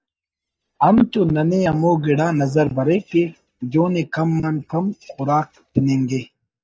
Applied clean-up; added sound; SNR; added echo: neural mask model DeepFilterNet 3.